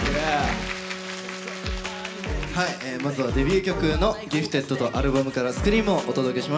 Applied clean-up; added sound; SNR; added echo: none; Wind instrument, woodwind instrument; 14 dB; none.